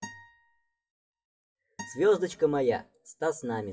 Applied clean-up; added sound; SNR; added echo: classical method WPE with log-MMSE.